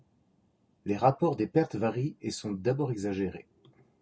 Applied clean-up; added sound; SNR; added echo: none; none; none; none.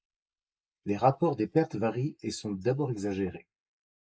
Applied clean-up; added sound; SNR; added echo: neural mask model Resemble Enhance denoiser.